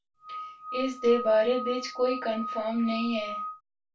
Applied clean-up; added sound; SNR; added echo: none; Screech / Glass; 9 dB; reverberation time 0.2 s.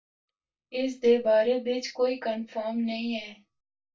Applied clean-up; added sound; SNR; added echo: neural mask model DeepFilterNet 3.